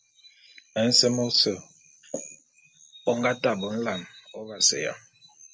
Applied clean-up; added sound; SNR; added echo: none; none; none; none.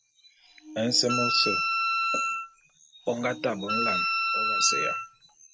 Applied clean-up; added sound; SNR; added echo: none; Wind instrument, woodwind instrument; -2 dB; none.